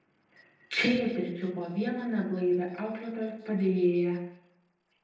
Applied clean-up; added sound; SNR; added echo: neural separator model SepFormer DNS4.